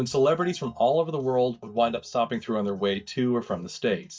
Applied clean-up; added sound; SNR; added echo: neural mask model DeepFilterNet 3.